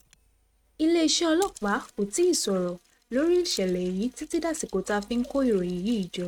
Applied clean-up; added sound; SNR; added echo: neural mask model RNNoise.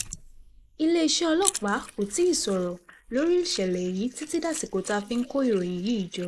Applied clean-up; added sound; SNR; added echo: neural mask model Resemble Enhance denoiser.